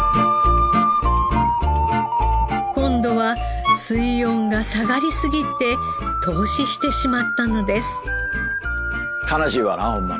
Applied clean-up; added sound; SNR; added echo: none; Bowed string instrument; 7 dB; none.